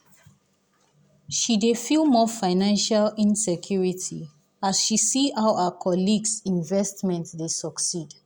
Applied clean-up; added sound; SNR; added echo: none; none; none; none.